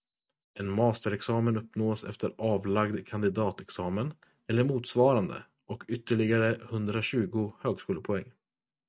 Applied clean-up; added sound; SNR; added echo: none; none; none; none.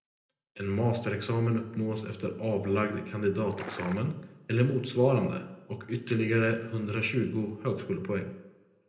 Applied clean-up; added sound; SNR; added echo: none; Liquid; 12 dB; reverberation time 0.8 s.